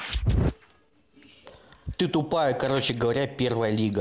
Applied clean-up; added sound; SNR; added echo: none; Tearing; 16 dB; none.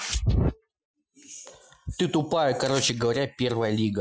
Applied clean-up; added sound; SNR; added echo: classical method Wiener filter.